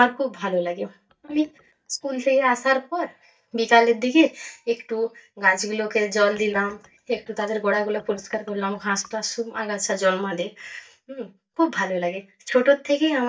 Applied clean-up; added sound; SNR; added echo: neural mask model DeepFilterNet 3.